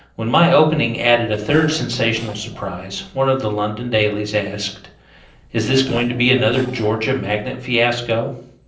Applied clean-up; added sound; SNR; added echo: neural separator model SepFormer DNS4.